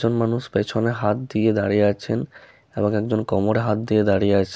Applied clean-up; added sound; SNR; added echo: none; none; none; none.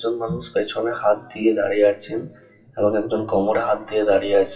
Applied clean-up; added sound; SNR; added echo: classical method WPE with log-MMSE.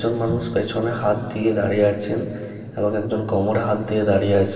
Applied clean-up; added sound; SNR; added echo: none; Bowed string instrument; 16 dB; reverberation time 2.4 s.